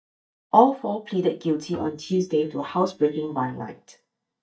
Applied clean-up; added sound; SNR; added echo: neural mask model DeepFilterNet 3.